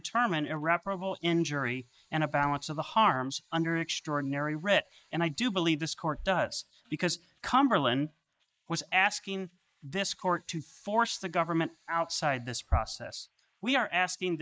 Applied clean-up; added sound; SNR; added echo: neural mask model Resemble Enhance denoiser.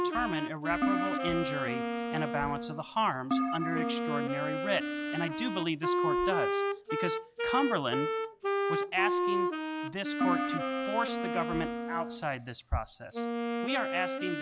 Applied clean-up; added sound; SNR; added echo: none; Wind instrument, woodwind instrument + Keyboard (musical); -2 dB; none.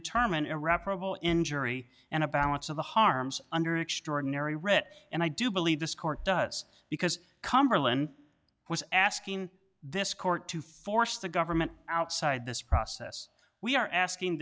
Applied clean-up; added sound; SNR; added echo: none; none; none; none.